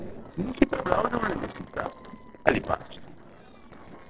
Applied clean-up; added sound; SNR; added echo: neural separator model SepFormer DNS4.